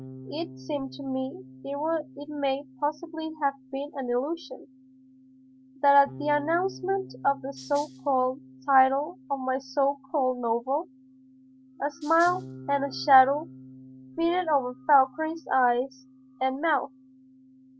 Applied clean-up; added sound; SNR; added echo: none; Bass guitar + Rattle (instrument); 19 dB; none.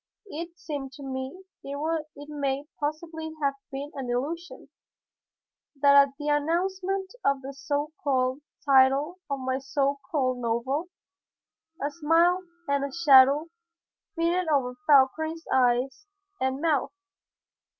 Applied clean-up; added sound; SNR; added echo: none; none; none; none.